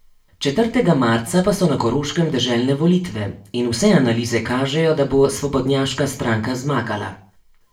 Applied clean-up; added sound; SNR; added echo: none; none; none; reverberation time 0.3 s.